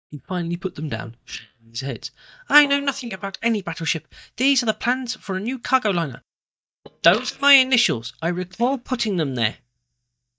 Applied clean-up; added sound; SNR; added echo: neural mask model DeepFilterNet 3.